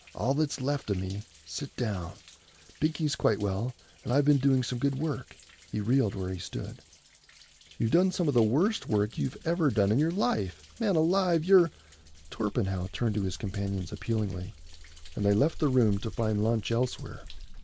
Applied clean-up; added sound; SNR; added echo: none; Thunder; 18 dB; none.